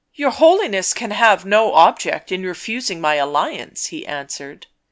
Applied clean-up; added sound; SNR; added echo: none; none; none; none.